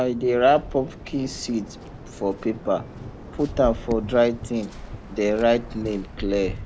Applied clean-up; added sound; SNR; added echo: none; Waves, surf; 12 dB; none.